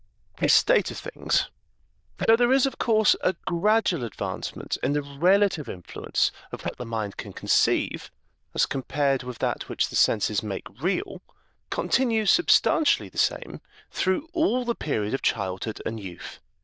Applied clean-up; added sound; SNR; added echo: neural diffusion model UNIVERSE++.